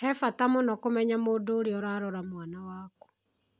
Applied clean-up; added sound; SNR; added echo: none; none; none; none.